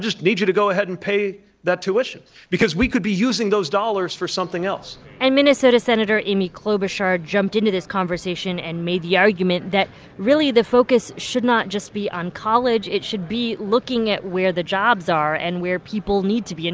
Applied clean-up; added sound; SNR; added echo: none; none; none; none.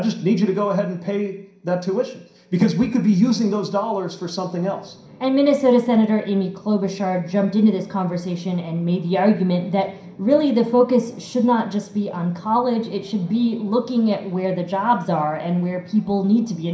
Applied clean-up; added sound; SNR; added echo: none; none; none; reverberation time 0.5 s.